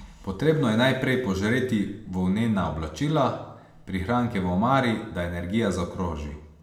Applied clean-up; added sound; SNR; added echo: none; none; none; reverberation time 0.7 s.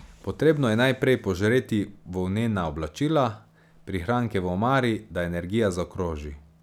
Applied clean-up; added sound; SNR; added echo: none; none; none; none.